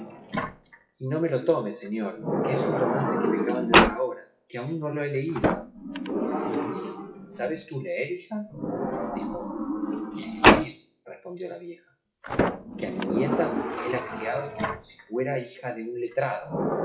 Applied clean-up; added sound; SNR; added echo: classical method WPE with log-MMSE.